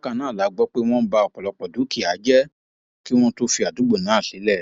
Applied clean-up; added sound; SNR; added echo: none; none; none; none.